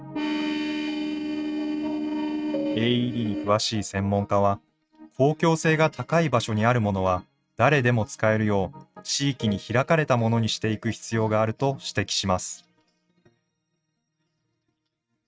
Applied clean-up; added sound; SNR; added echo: neural mask model RNNoise.